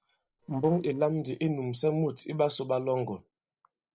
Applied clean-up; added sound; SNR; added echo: neural separator model SepFormer DNS4.